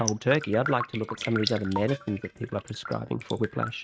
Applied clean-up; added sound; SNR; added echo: neural mask model RNNoise.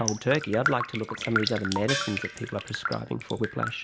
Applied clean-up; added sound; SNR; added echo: none; Raindrop + Gong; 4 dB; none.